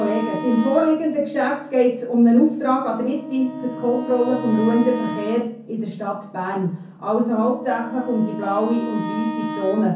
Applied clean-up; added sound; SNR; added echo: none; Wind instrument, woodwind instrument; 11 dB; reverberation time 0.5 s.